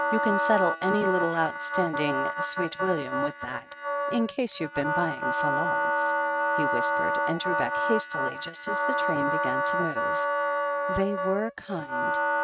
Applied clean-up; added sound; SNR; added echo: neural mask model RNNoise.